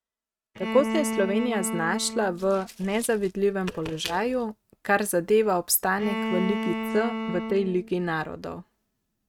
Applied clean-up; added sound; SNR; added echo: neural mask model RNNoise.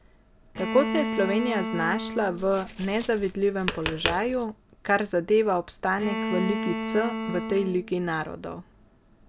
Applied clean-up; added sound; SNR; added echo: none; Bowed string instrument + Tap; 5 dB; none.